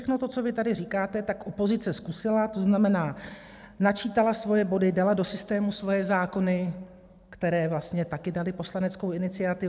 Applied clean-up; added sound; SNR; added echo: none; none; none; none.